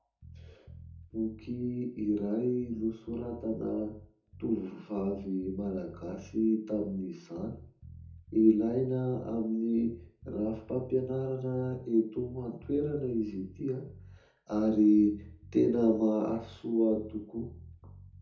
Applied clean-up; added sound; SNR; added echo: none; Bass guitar; 20 dB; reverberation time 0.5 s.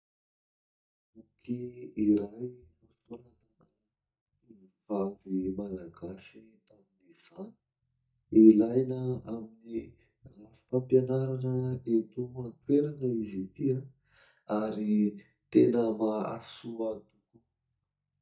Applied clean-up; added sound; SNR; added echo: neural mask model DeepFilterNet 3.